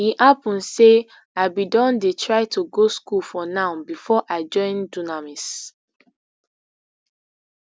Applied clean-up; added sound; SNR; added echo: none; none; none; none.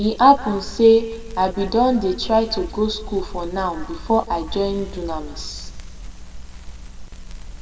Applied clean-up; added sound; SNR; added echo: none; Crackle; 11 dB; reverberation time 1.3 s.